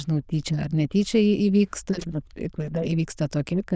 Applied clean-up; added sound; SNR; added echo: neural diffusion model UNIVERSE++.